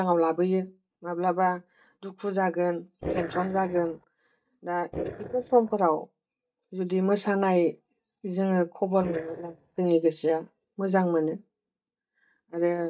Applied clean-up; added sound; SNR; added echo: neural mask model DeepFilterNet 3.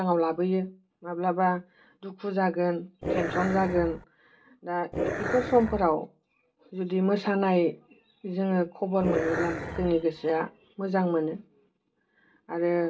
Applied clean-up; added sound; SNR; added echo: none; Growling; 4 dB; reverberation time 0.2 s.